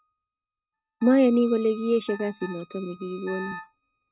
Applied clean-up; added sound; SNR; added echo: neural mask model RNNoise.